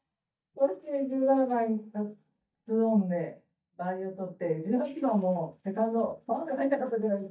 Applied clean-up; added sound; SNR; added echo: neural mask model DeepFilterNet 3.